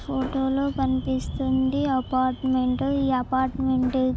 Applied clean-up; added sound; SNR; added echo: none; Hammer + Alarm; 18 dB; none.